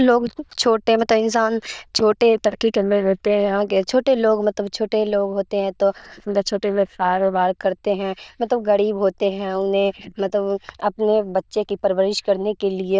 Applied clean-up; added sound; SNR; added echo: neural diffusion model UNIVERSE++.